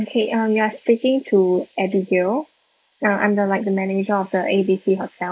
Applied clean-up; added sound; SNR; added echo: neural mask model Resemble Enhance denoiser.